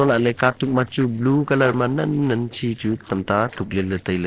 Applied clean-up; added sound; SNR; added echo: neural separator model SepFormer DNS4.